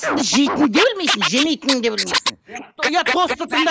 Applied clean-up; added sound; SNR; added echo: neural mask model Resemble Enhance denoiser.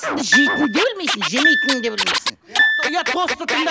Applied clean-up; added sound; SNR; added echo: none; Piano + Scratching (performance technique); -3 dB; none.